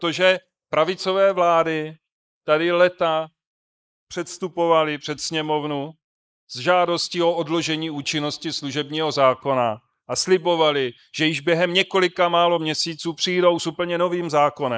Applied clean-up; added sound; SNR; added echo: neural mask model Resemble Enhance denoiser.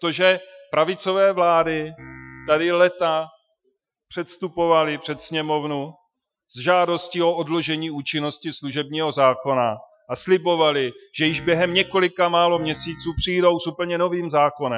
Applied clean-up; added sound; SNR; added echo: classical method Wiener filter.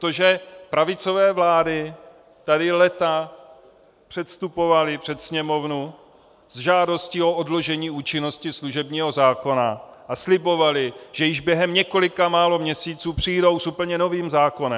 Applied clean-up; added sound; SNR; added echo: none; none; none; none.